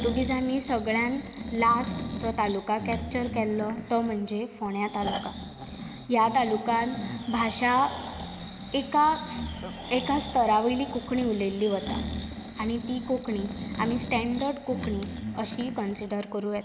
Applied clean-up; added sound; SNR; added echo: none; Breathing; 8 dB; none.